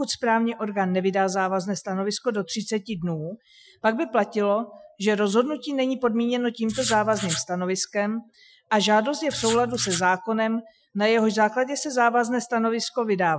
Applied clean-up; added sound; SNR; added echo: classical method Wiener filter.